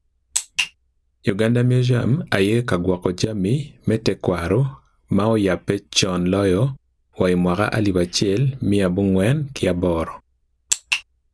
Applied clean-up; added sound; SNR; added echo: none; none; none; none.